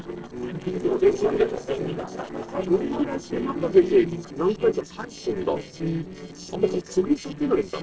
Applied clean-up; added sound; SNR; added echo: neural separator model SepFormer DNS4.